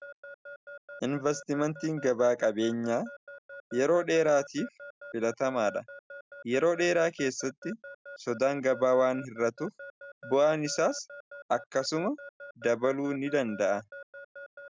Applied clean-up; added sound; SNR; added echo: none; Alarm / Keyboard (musical); 17 dB; none.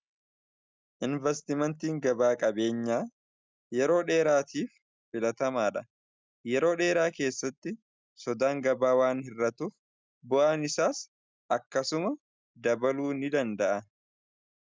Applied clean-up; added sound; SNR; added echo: none; none; none; none.